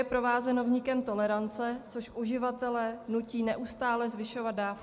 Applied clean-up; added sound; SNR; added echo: none; none; none; none.